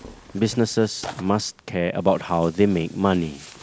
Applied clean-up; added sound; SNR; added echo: none; Tearing; 20 dB; none.